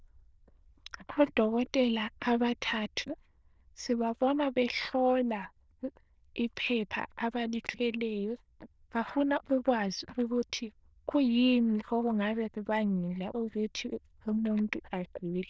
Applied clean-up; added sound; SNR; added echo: neural diffusion model UNIVERSE++.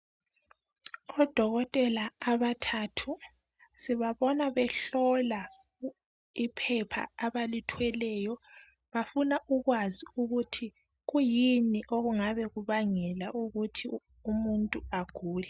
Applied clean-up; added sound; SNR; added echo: none; none; none; none.